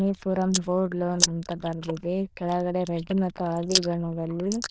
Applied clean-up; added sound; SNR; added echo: neural diffusion model UNIVERSE++.